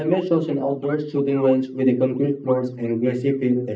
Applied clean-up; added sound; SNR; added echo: neural mask model DeepFilterNet 3.